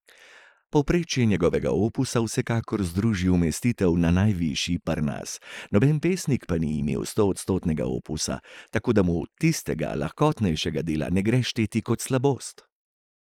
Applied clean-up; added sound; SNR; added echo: neural mask model Resemble Enhance denoiser.